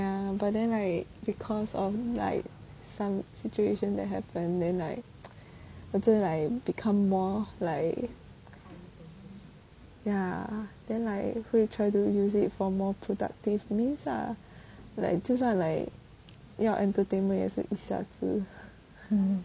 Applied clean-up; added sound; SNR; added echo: none; none; none; none.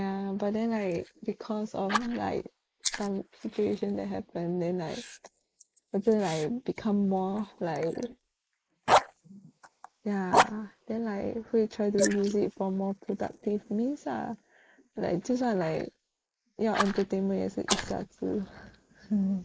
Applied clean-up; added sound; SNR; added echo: neural mask model Resemble Enhance denoiser.